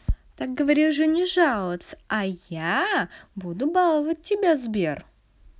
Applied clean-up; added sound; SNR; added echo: none; none; none; none.